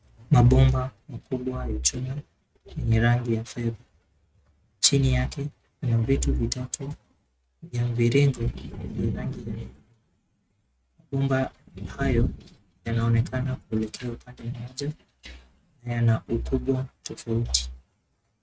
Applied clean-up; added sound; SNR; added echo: neural mask model RNNoise.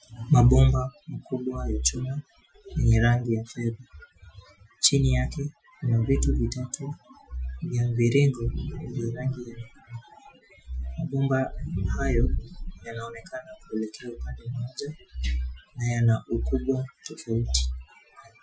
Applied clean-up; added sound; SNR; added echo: classical method Wiener filter.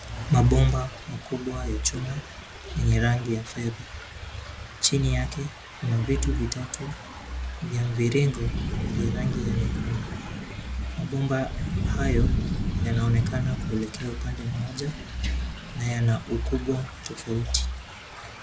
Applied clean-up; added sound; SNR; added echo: none; Thunder / Rain; 6 dB; none.